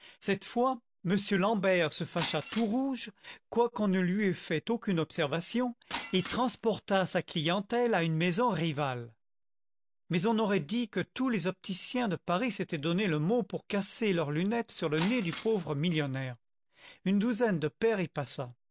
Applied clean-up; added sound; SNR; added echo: none; Shatter; 12 dB; none.